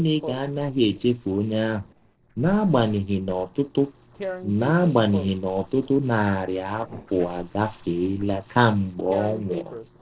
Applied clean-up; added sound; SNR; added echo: neural separator model SepFormer DNS4.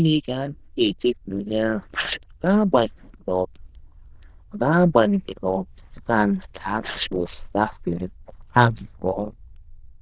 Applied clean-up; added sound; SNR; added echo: neural diffusion model UNIVERSE++.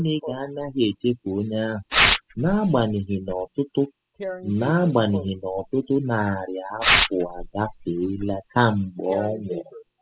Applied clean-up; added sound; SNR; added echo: classical method spectral subtraction.